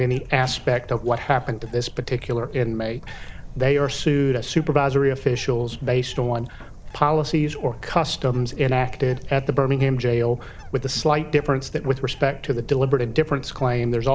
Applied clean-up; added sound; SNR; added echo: none; Bird; 14 dB; none.